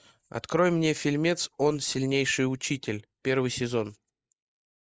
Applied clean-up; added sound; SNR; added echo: neural mask model Resemble Enhance denoiser.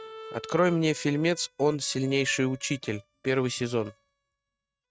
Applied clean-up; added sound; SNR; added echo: neural mask model RNNoise.